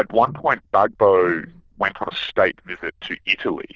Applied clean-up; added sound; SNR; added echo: neural diffusion model UNIVERSE++.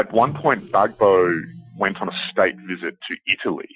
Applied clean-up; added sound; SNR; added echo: classical method Wiener filter.